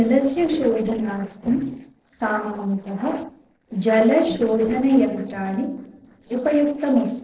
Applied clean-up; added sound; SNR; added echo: neural separator model SepFormer DNS4.